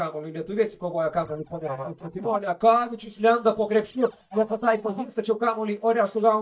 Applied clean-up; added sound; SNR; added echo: neural mask model DeepFilterNet 3.